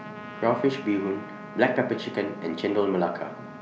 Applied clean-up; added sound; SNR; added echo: none; Trumpet; 16 dB; none.